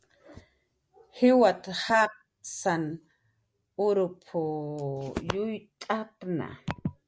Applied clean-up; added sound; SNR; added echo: none; none; none; none.